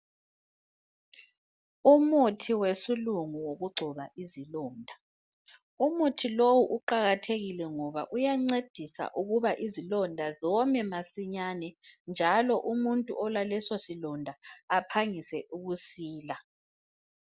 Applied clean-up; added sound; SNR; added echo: none; none; none; none.